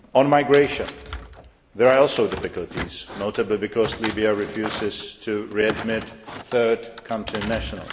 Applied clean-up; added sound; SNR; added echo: none; Thump, thud; 13 dB; reverberation time 1.3 s.